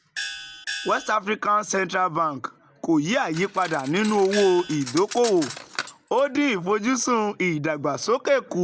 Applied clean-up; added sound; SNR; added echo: none; Cutlery, silverware + Gong; 12 dB; none.